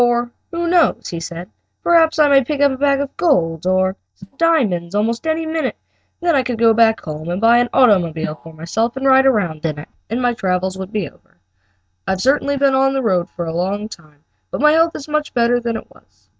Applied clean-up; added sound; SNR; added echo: neural mask model DeepFilterNet 3.